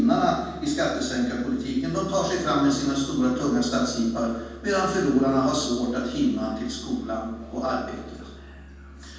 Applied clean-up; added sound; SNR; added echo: none; Musical instrument; 19 dB; reverberation time 1.2 s.